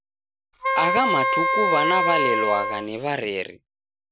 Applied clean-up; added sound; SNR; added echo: none; Wind instrument, woodwind instrument; -4 dB; none.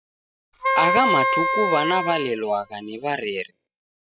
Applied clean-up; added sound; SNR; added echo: classical method spectral subtraction.